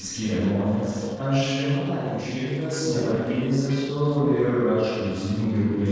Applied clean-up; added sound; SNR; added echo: neural separator model SepFormer DNS4.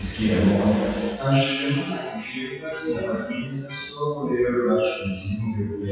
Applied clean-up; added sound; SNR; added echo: classical method WPE with log-MMSE.